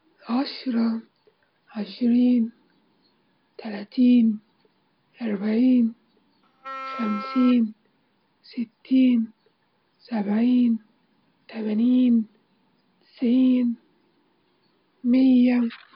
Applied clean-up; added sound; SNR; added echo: none; Wind instrument, woodwind instrument; 11 dB; none.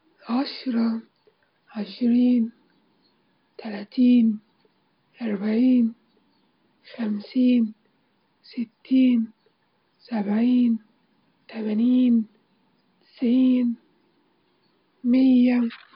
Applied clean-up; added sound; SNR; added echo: none; none; none; none.